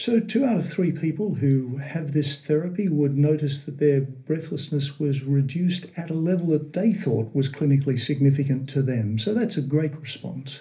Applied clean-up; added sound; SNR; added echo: none; none; none; reverberation time 0.3 s.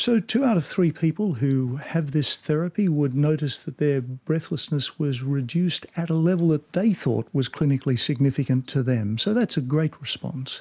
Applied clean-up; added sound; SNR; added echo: none; none; none; none.